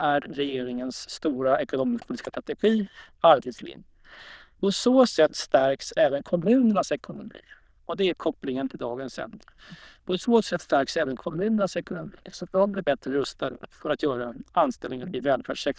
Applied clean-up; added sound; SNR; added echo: neural diffusion model UNIVERSE++.